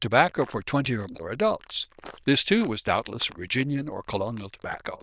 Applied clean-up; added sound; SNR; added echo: neural diffusion model UNIVERSE++.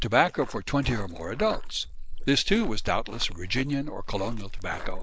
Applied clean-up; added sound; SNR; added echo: neural mask model Resemble Enhance denoiser.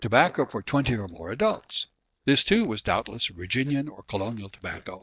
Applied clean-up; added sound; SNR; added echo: neural mask model DeepFilterNet 3.